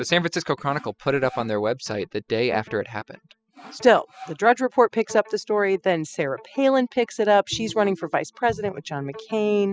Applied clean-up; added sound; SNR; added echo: classical method spectral subtraction.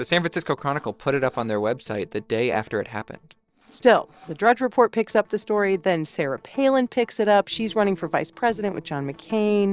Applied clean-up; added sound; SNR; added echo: neural separator model SepFormer DNS4.